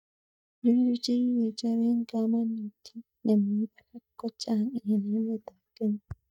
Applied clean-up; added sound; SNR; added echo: neural mask model DeepFilterNet 3.